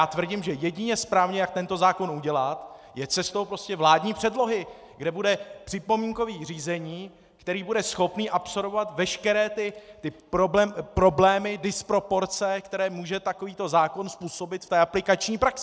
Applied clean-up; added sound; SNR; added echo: none; none; none; none.